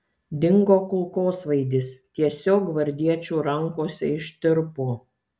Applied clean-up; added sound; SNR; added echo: none; none; none; none.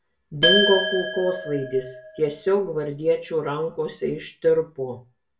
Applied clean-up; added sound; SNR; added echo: none; Glass; 2 dB; reverberation time 0.2 s.